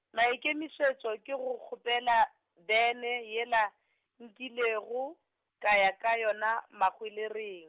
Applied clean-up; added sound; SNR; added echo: none; none; none; none.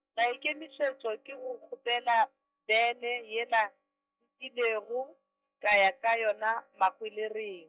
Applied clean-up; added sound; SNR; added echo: neural mask model DeepFilterNet 3.